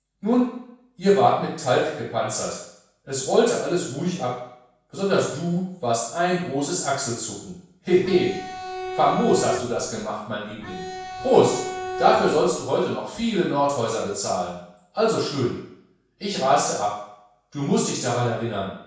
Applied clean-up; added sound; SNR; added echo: none; Bowed string instrument; 8 dB; reverberation time 0.7 s.